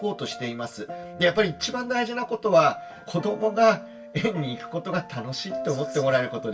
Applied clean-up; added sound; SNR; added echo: none; none; none; reverberation time 0.2 s.